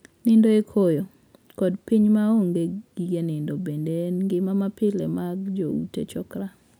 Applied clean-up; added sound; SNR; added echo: none; none; none; none.